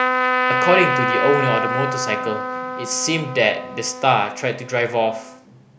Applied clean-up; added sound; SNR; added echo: none; Trumpet; 1 dB; none.